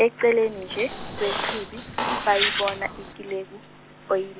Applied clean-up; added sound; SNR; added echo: none; Squeak; 7 dB; none.